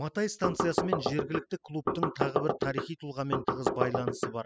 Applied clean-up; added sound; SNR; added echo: classical method spectral subtraction.